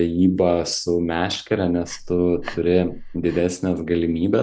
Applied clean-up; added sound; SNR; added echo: neural mask model Resemble Enhance denoiser.